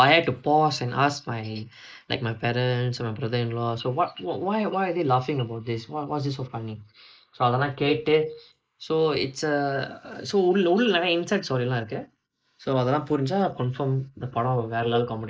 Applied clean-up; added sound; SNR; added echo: neural mask model Resemble Enhance denoiser.